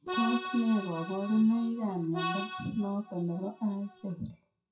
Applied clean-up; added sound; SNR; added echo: classical method WPE with log-MMSE.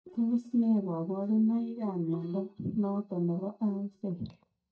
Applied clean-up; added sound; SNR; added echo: neural mask model DeepFilterNet 3.